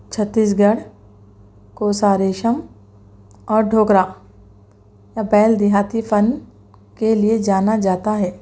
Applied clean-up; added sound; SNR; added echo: none; none; none; none.